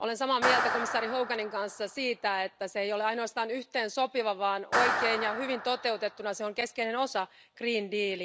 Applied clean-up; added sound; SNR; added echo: none; Clapping; 4 dB; none.